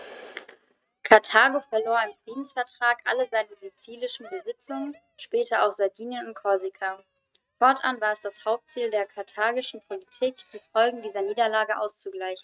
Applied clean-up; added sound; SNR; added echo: neural mask model RNNoise.